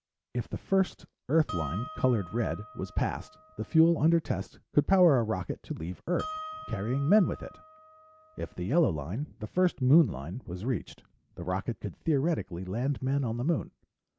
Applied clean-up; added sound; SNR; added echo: none; Harp; 15 dB; none.